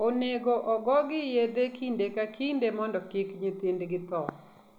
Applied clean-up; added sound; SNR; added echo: none; none; none; none.